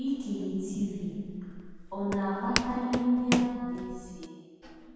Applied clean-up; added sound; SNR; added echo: none; Walk, footsteps; 7 dB; reverberation time 2.0 s.